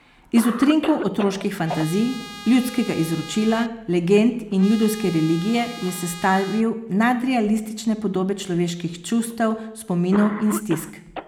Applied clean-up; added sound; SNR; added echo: none; Cough + Trumpet; 15 dB; none.